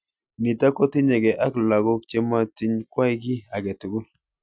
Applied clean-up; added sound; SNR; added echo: none; none; none; none.